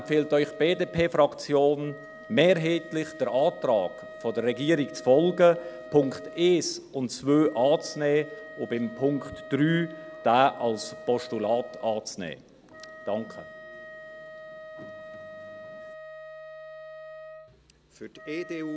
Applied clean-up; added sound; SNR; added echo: none; Wind instrument, woodwind instrument; 17 dB; none.